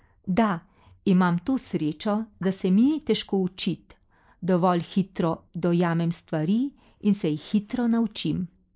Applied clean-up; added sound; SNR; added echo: neural mask model Resemble Enhance denoiser.